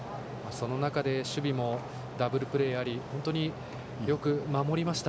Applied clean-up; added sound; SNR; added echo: none; none; none; none.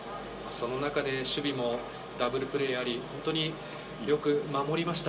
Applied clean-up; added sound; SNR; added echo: none; none; none; reverberation time 0.2 s.